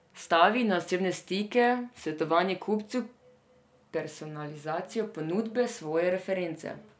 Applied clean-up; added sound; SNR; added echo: none; none; none; none.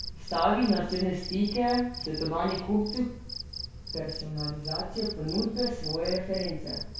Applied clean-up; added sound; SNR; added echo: none; Cricket; 8 dB; reverberation time 0.6 s.